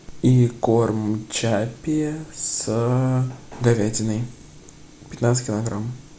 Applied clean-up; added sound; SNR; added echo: none; none; none; none.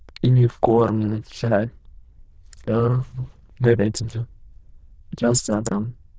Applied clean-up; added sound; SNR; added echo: neural diffusion model UNIVERSE++.